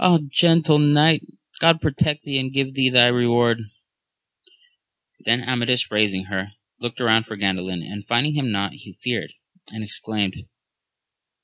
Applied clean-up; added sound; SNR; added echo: none; none; none; none.